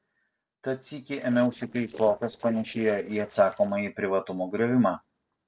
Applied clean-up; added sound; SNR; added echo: neural separator model SepFormer DNS4.